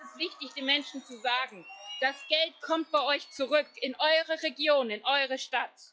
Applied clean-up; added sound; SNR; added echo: classical method log-MMSE.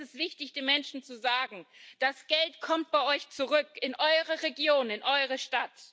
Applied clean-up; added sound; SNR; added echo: none; none; none; none.